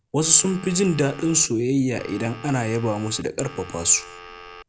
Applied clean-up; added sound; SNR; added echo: none; Telephone; 18 dB; none.